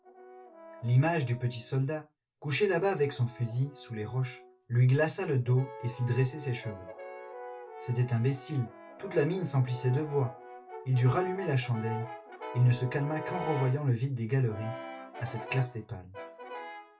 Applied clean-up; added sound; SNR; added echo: none; Brass instrument; 14 dB; reverberation time 0.2 s.